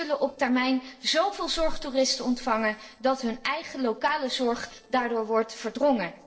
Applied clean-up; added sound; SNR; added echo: neural separator model SepFormer DNS4.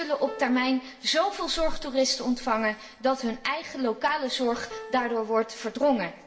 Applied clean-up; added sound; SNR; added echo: none; Piano; 18 dB; reverberation time 2.6 s.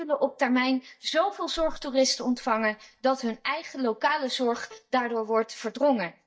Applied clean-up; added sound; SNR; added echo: neural mask model DeepFilterNet 3.